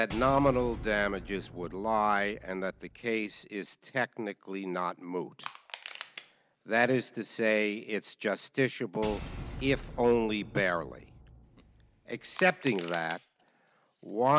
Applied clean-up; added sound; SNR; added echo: none; Crushing + Shatter / Boom; 13 dB; none.